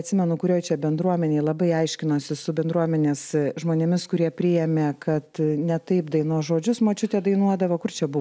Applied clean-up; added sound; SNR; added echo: none; none; none; none.